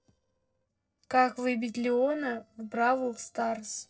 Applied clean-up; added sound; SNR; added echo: neural separator model SepFormer DNS4.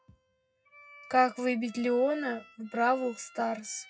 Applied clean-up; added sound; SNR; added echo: classical method WPE with log-MMSE.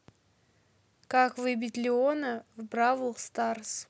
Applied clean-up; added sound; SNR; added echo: none; none; none; none.